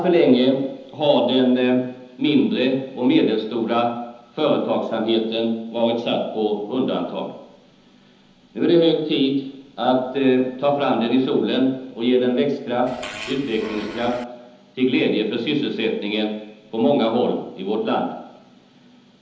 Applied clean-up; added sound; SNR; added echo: none; Fart; 13 dB; reverberation time 0.9 s.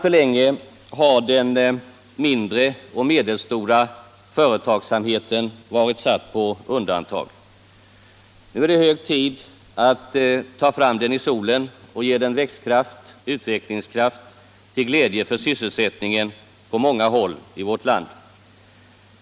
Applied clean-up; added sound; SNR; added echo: none; none; none; none.